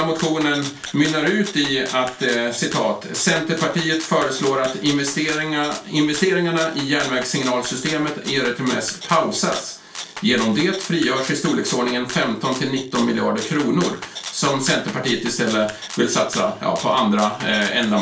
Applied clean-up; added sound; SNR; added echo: none; Rattle (instrument); 13 dB; reverberation time 0.3 s.